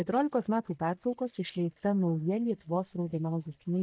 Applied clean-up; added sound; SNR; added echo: neural mask model DeepFilterNet 3.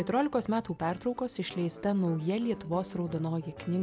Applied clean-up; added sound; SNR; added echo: none; none; none; none.